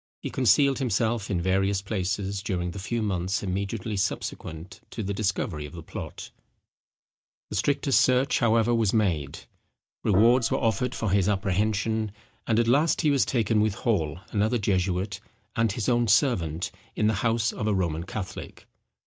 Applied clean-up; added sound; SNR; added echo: neural mask model DeepFilterNet 3.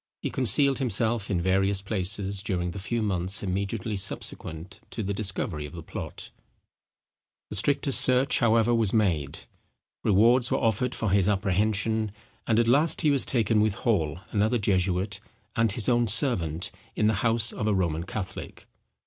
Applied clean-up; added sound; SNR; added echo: none; none; none; none.